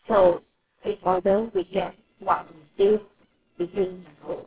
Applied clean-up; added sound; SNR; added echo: neural separator model SepFormer WHAMR!.